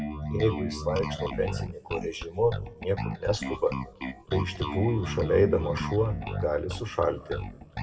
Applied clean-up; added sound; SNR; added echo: none; Bass guitar; 6 dB; reverberation time 1.5 s.